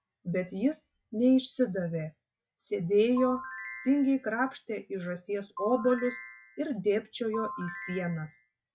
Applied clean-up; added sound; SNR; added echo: classical method log-MMSE.